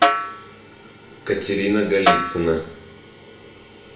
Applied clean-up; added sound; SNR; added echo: none; Snare drum; 1 dB; reverberation time 0.6 s.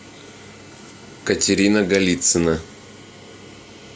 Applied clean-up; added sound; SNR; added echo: none; none; none; none.